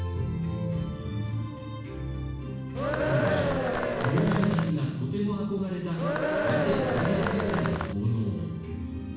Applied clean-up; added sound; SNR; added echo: none; Cheering; -1 dB; reverberation time 1.2 s.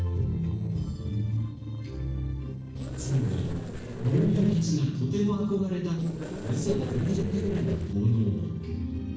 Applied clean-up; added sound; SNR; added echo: neural separator model SepFormer DNS4.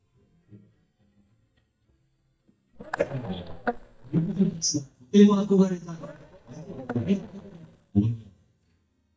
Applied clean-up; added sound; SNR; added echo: neural mask model DeepFilterNet 3.